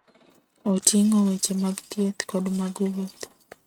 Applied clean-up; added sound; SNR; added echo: neural mask model RNNoise.